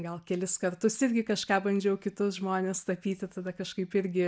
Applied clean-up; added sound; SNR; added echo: none; none; none; none.